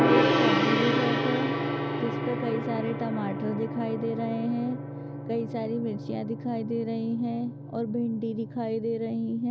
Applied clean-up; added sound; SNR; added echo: none; Gong; -1 dB; none.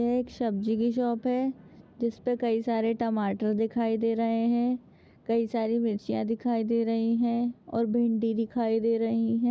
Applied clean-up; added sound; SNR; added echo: none; none; none; none.